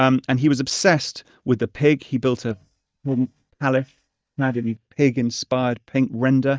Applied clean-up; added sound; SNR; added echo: neural mask model DeepFilterNet 3.